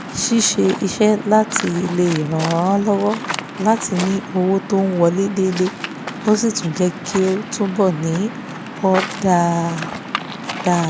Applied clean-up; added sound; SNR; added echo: none; Waves, surf; 10 dB; none.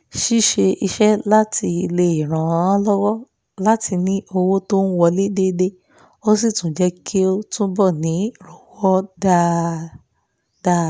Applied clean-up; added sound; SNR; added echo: none; none; none; none.